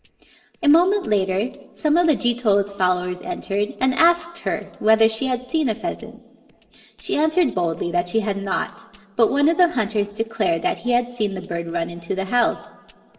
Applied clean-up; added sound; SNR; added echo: neural separator model SepFormer DNS4.